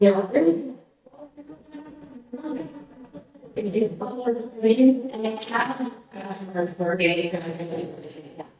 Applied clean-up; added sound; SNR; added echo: neural mask model DeepFilterNet 3.